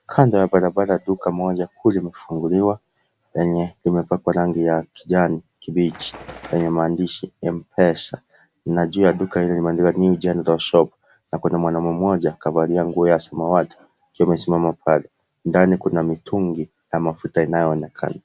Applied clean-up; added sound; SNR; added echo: none; Bird; 18 dB; none.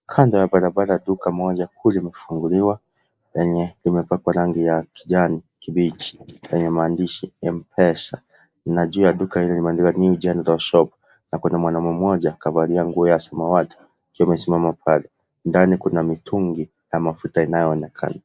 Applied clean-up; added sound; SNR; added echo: neural mask model Resemble Enhance denoiser.